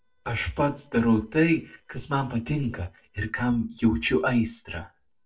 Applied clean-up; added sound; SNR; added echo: neural separator model SepFormer DNS4.